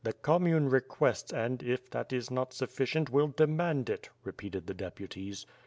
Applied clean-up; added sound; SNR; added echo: none; none; none; none.